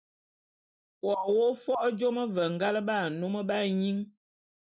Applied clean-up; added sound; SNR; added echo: none; none; none; none.